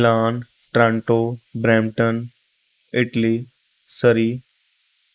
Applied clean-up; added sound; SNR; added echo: neural mask model Resemble Enhance denoiser.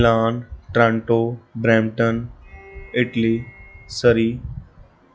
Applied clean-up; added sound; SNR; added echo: classical method log-MMSE.